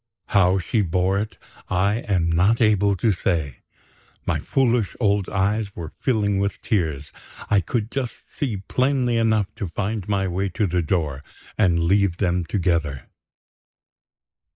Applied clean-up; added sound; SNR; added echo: neural mask model Resemble Enhance denoiser.